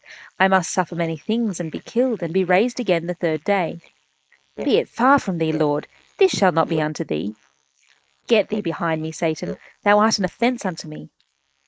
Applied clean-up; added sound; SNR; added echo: neural mask model Resemble Enhance denoiser.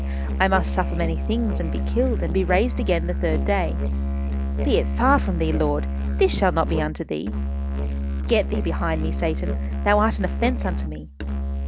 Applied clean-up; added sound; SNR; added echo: none; Musical instrument; 0 dB; none.